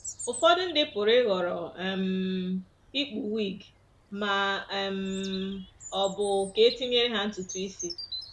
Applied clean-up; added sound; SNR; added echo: none; Bird vocalization, bird call, bird song; 15 dB; none.